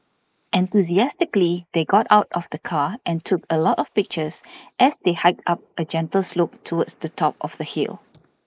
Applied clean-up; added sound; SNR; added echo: neural mask model Resemble Enhance denoiser.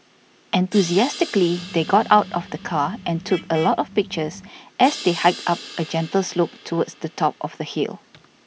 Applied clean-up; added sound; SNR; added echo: none; Crash cymbal + Vehicle horn, car horn, honking; 16 dB; none.